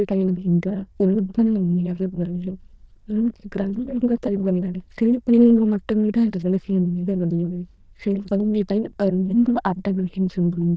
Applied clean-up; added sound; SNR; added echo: neural diffusion model UNIVERSE++.